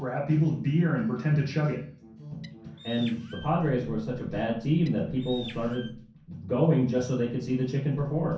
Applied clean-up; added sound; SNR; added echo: none; Bird; 19 dB; reverberation time 0.6 s.